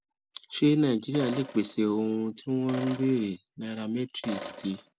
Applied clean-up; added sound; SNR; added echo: none; Sink (filling or washing); 14 dB; none.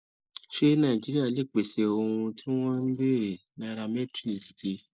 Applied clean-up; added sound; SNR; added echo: neural mask model Resemble Enhance denoiser.